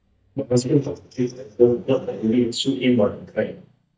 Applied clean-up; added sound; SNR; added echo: neural mask model DeepFilterNet 3.